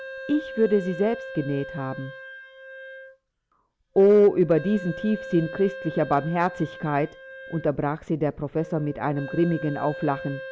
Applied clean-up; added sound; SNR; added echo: none; Wind instrument, woodwind instrument; 14 dB; none.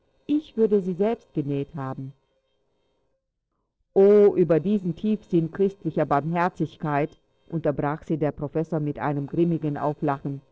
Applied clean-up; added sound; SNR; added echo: neural separator model SepFormer DNS4.